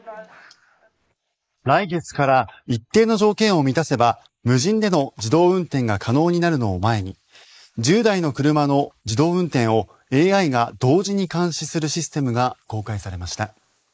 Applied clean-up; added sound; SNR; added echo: neural mask model Resemble Enhance denoiser.